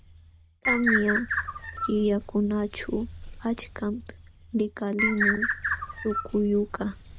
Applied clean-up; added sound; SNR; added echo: none; Bird; 3 dB; none.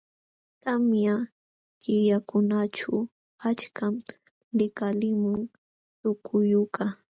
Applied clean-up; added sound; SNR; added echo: none; none; none; none.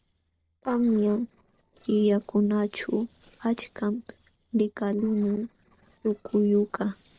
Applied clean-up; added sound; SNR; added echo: neural separator model SepFormer DNS4.